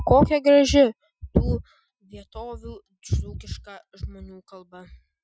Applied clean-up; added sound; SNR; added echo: classical method Wiener filter.